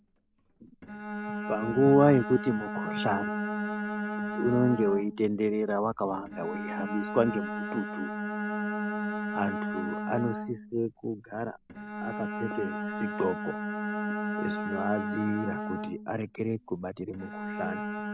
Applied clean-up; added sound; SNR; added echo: none; Bowed string instrument; 4 dB; none.